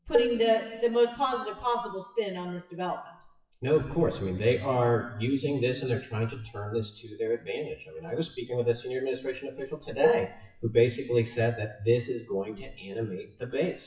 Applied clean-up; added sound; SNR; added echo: classical method WPE with log-MMSE.